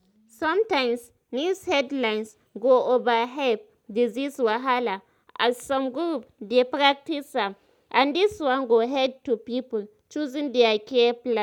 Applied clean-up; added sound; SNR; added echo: none; none; none; none.